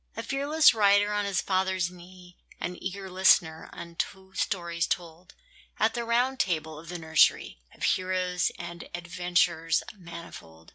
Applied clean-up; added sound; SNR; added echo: none; none; none; none.